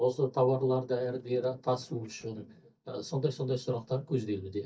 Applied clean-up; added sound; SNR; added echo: neural mask model DeepFilterNet 3.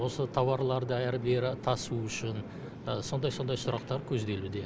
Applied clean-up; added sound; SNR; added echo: none; none; none; none.